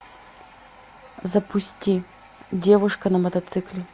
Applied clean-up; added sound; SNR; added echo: none; none; none; none.